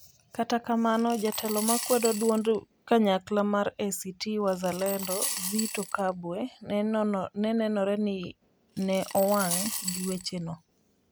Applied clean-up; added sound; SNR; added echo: none; Coin (dropping) / Glass; 8 dB; none.